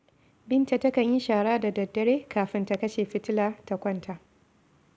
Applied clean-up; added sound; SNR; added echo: none; none; none; none.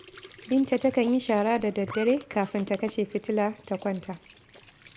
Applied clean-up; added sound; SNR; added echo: none; Bicycle bell + Squeak / Trickle, dribble / Sink (filling or washing); 18 dB; none.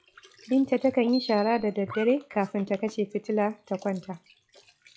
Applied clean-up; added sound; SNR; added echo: classical method log-MMSE.